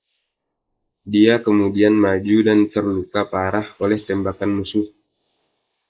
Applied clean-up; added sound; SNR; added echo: neural mask model Resemble Enhance denoiser.